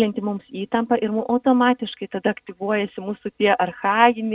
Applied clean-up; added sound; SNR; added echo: none; none; none; none.